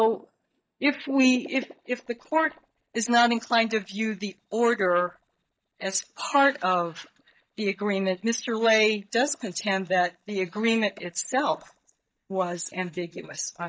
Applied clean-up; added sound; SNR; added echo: neural mask model DeepFilterNet 3.